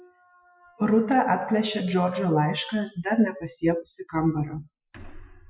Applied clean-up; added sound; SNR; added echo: classical method Wiener filter.